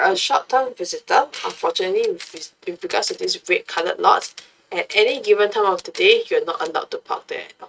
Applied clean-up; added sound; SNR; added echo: neural mask model RNNoise.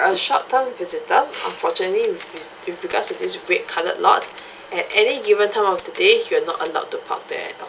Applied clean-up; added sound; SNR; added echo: none; Camera + Hands; 20 dB; none.